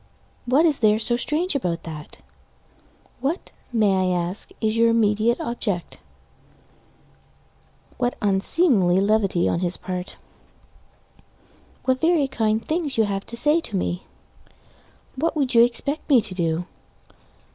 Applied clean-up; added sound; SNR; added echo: none; none; none; none.